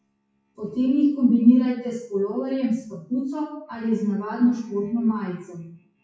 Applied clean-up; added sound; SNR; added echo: classical method WPE with log-MMSE.